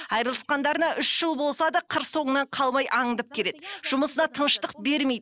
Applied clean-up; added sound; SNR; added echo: neural mask model Resemble Enhance denoiser.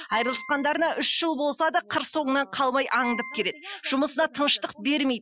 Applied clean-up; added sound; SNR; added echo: classical method Wiener filter.